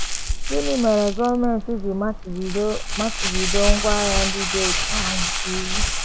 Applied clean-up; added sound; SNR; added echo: none; Crumpling, crinkling; -1 dB; none.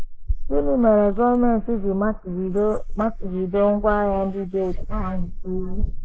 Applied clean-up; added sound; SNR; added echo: neural mask model Resemble Enhance denoiser.